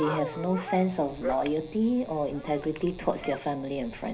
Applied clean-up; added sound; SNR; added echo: none; Dog; 10 dB; reverberation time 0.4 s.